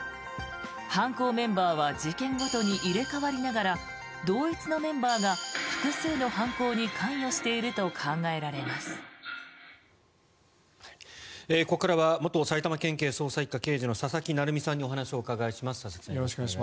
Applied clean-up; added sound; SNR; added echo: none; Guitar; 17 dB; none.